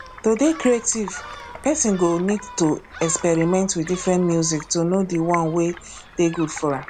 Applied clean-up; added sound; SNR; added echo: none; Stream + Gull, seagull; 16 dB; none.